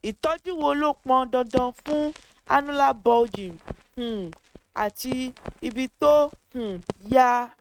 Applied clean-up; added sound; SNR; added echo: neural mask model RNNoise.